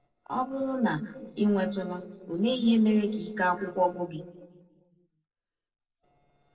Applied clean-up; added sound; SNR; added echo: neural separator model SepFormer DNS4.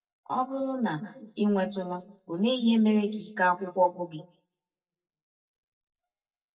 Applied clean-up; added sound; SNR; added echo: neural mask model DeepFilterNet 3.